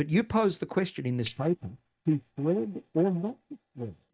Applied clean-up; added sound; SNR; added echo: neural mask model DeepFilterNet 3.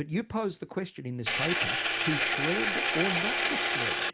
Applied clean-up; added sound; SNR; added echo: none; Engine; -5 dB; none.